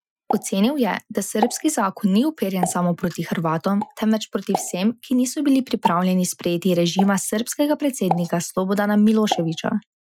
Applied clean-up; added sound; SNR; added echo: classical method Wiener filter.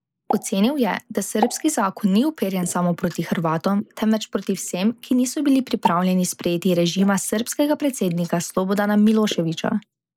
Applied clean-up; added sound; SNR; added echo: neural mask model Resemble Enhance denoiser.